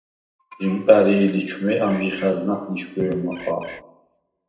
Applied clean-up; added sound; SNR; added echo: none; Bird; 18 dB; reverberation time 0.8 s.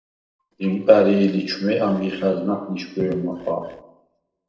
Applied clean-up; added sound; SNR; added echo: neural separator model SepFormer DNS4.